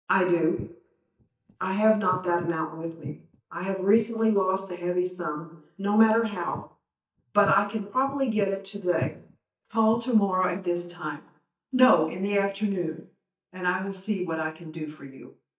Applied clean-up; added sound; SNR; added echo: neural mask model DeepFilterNet 3.